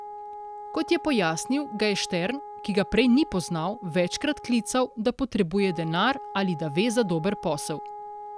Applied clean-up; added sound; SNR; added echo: none; Wind instrument, woodwind instrument; 14 dB; none.